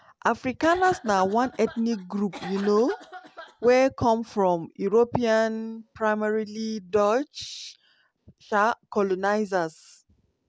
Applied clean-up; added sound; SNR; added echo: none; Cough; 16 dB; none.